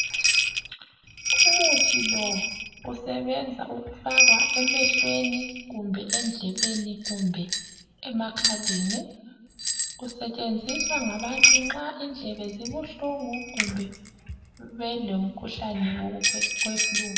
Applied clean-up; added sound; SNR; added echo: none; Bell; -5 dB; reverberation time 1.0 s.